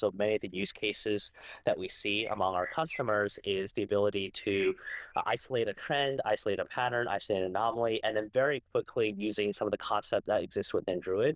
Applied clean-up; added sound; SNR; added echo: neural diffusion model UNIVERSE++.